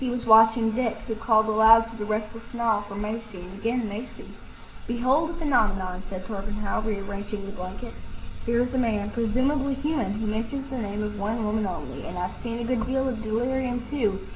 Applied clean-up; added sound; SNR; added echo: none; Insect; 19 dB; reverberation time 0.9 s.